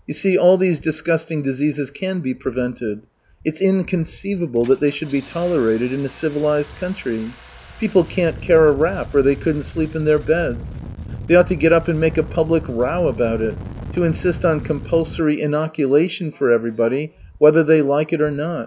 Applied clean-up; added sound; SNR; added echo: none; Engine starting; 16 dB; none.